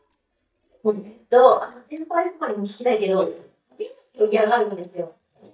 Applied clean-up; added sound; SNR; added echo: neural mask model DeepFilterNet 3.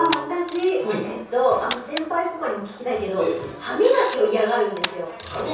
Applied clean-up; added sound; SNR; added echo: none; Camera; 14 dB; reverberation time 0.6 s.